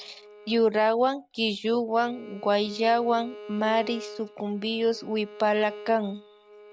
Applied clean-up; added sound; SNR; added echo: none; Bowed string instrument; 17 dB; none.